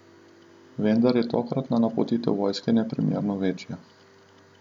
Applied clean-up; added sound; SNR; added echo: none; none; none; none.